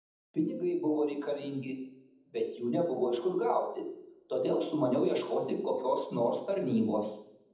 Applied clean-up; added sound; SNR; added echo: none; none; none; reverberation time 0.8 s.